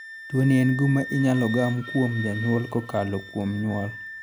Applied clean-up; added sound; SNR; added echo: none; Wind instrument, woodwind instrument; 12 dB; none.